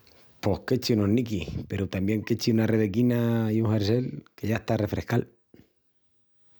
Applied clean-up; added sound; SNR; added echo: none; none; none; none.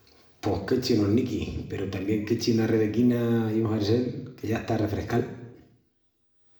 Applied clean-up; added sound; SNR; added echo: none; none; none; reverberation time 0.8 s.